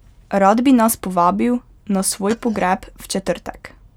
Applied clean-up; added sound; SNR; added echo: none; Glass; 18 dB; none.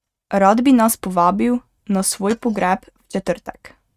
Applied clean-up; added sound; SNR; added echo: neural mask model RNNoise.